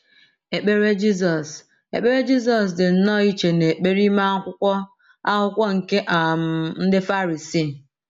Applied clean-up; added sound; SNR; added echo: none; none; none; none.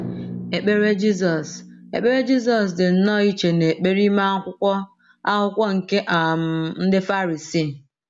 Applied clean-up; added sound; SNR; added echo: none; Drum; 19 dB; none.